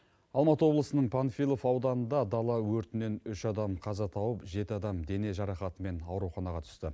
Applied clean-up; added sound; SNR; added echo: none; none; none; none.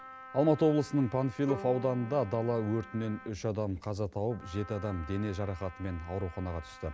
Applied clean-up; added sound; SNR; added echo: none; Bowed string instrument + Wind instrument, woodwind instrument; 16 dB; none.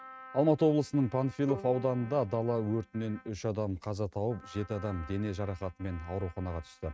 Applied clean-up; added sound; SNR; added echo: neural mask model RNNoise.